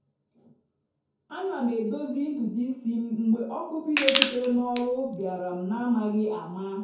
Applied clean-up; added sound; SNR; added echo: none; Crushing; 1 dB; reverberation time 0.6 s.